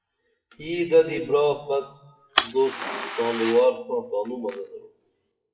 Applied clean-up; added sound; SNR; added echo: classical method WPE with log-MMSE.